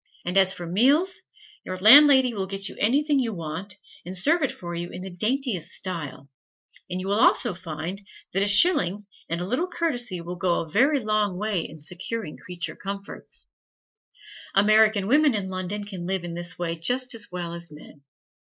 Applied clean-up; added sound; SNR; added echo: neural mask model Resemble Enhance denoiser.